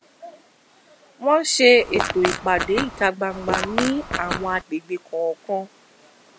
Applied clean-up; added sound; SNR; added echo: none; Fart; 4 dB; none.